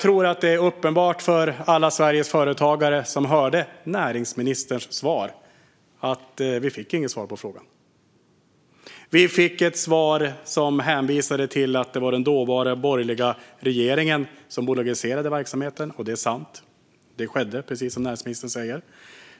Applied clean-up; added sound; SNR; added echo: none; none; none; none.